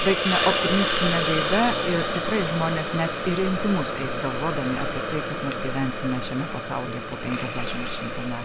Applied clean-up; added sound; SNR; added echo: none; Hiss; 1 dB; none.